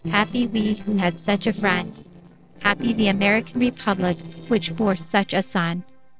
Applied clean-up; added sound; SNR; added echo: neural separator model SepFormer DNS4.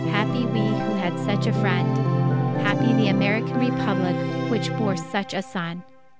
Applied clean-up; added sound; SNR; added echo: none; Organ; -4 dB; none.